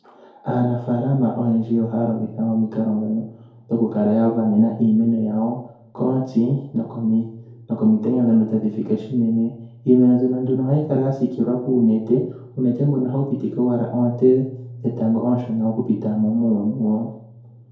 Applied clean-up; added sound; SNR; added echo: none; none; none; reverberation time 2.2 s.